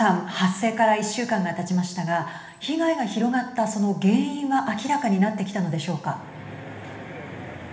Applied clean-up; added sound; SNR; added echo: none; none; none; reverberation time 1.1 s.